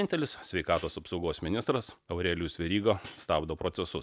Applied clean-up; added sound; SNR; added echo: none; Hi-hat; 19 dB; none.